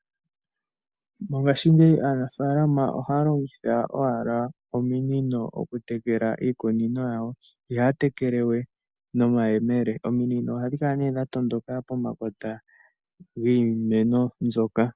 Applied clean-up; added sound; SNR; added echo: none; none; none; none.